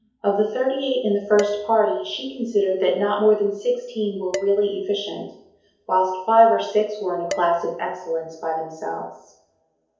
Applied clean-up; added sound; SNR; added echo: none; Dishes, pots, and pans; 17 dB; reverberation time 2.2 s.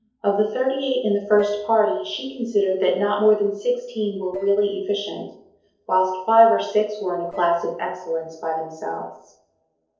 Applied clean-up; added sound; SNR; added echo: neural separator model SepFormer DNS4.